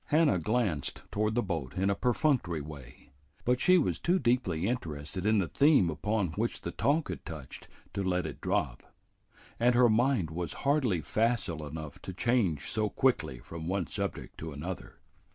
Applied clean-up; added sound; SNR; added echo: none; none; none; none.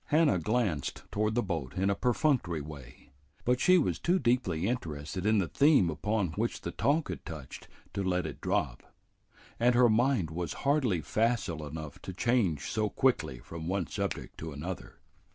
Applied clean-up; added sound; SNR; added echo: none; Finger snapping; 14 dB; none.